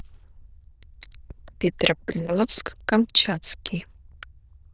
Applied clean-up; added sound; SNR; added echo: neural diffusion model UNIVERSE++.